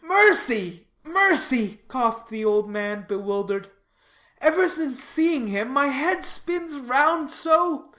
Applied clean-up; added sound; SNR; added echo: none; none; none; none.